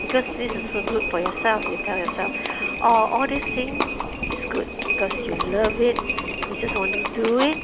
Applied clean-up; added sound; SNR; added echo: none; Livestock, farm animals, working animals; 3 dB; none.